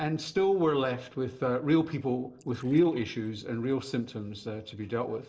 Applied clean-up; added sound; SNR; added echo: neural separator model SepFormer DNS4.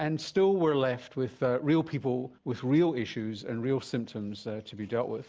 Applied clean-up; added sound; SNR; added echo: none; none; none; none.